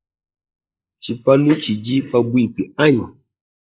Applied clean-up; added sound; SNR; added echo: neural mask model Resemble Enhance denoiser.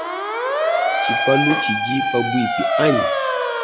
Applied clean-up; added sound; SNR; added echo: none; Motor vehicle (road) / Siren; -3 dB; none.